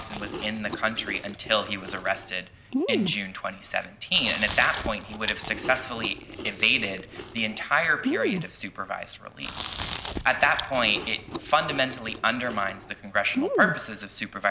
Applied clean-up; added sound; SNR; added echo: none; Chewing, mastication; 6 dB; none.